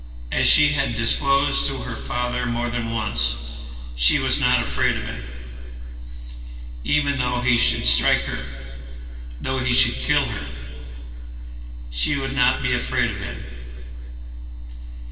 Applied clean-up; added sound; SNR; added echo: none; none; none; reverberation time 2.4 s.